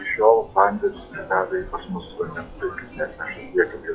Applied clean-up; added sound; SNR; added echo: classical method log-MMSE.